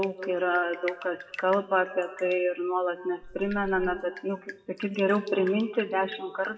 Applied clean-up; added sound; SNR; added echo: classical method WPE with log-MMSE.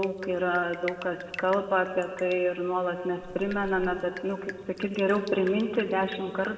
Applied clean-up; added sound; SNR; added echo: none; Drip; 17 dB; reverberation time 1.7 s.